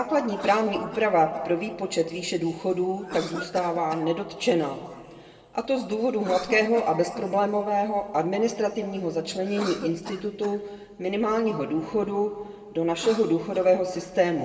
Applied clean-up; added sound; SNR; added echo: none; Cough; 17 dB; reverberation time 1.7 s.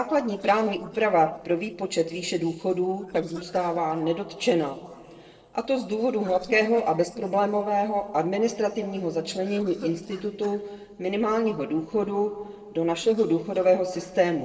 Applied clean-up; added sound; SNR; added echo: neural separator model SepFormer DNS4.